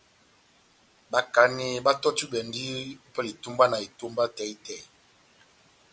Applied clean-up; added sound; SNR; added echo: none; none; none; none.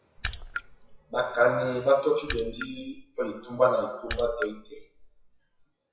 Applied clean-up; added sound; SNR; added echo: classical method WPE with log-MMSE.